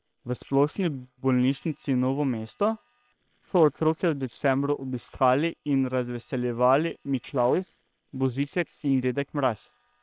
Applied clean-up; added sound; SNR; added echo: neural separator model SepFormer WHAM!.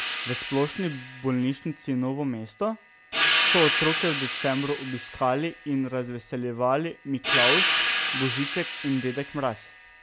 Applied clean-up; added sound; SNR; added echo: none; Cymbal; 1 dB; none.